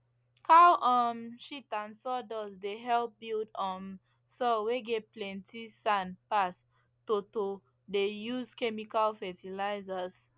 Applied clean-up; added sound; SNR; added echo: none; none; none; none.